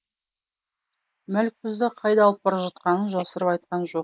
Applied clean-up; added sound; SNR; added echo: neural mask model Resemble Enhance denoiser.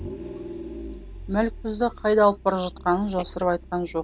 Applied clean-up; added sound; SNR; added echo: none; Vehicle; 13 dB; none.